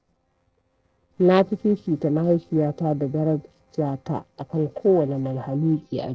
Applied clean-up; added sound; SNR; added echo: neural separator model SepFormer DNS4.